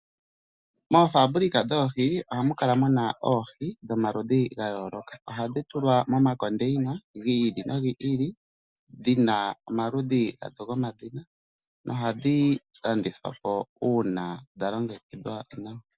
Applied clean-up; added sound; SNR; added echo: none; none; none; none.